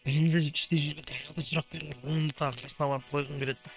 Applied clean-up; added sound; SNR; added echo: neural separator model SepFormer WHAM!.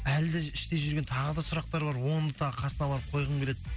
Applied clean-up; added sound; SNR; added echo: none; none; none; none.